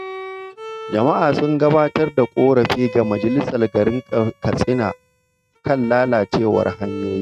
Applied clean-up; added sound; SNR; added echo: neural mask model RNNoise.